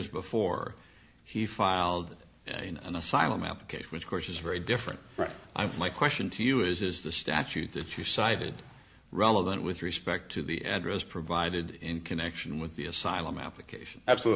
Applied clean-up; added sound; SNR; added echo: none; none; none; none.